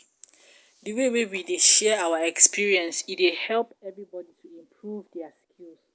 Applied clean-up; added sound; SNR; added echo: none; none; none; none.